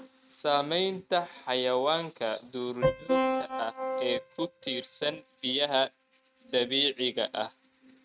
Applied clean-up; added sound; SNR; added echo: neural mask model RNNoise.